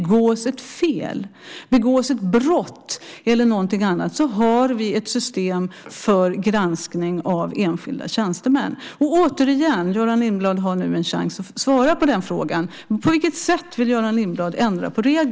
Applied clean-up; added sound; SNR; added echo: none; none; none; none.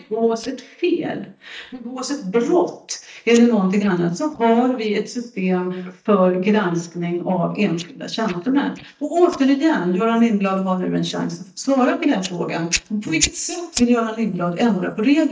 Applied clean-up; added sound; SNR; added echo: neural mask model DeepFilterNet 3.